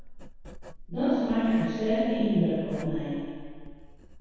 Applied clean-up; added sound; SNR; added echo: none; Writing; 13 dB; reverberation time 2.0 s.